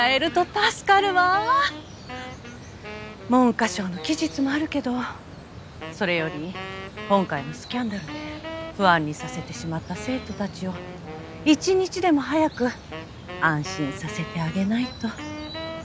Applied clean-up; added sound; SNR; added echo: none; Wind instrument, woodwind instrument; 14 dB; none.